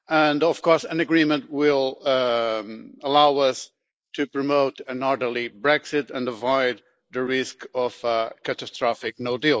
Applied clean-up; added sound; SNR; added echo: neural mask model Resemble Enhance denoiser.